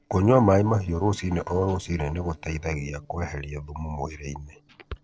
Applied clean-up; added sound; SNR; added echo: neural separator model SepFormer DNS4.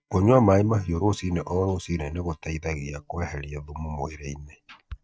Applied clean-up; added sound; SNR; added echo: neural mask model DeepFilterNet 3.